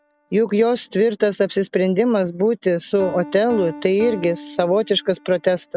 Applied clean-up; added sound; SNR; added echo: none; Piano; 19 dB; none.